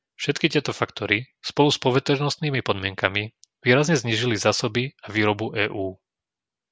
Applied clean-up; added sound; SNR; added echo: none; none; none; none.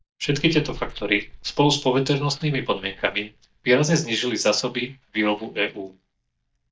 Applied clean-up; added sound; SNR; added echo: neural mask model DeepFilterNet 3.